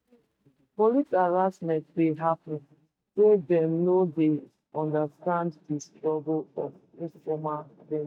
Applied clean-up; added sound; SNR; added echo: neural mask model DeepFilterNet 3.